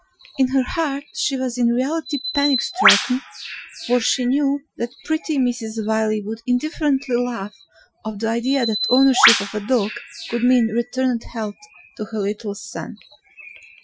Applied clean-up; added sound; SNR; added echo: classical method Wiener filter.